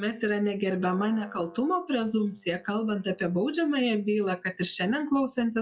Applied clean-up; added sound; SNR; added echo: classical method log-MMSE.